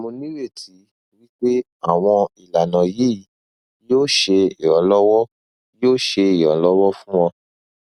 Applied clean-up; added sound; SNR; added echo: none; none; none; none.